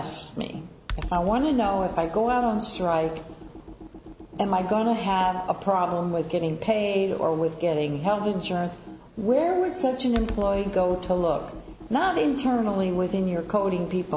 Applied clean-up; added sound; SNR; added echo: none; Computer keyboard; 15 dB; none.